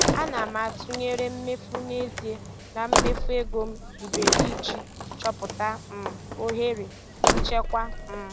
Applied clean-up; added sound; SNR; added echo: none; Slam; -3 dB; none.